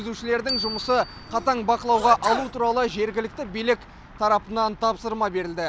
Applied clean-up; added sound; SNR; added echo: none; Sneeze + Bicycle bell; 11 dB; none.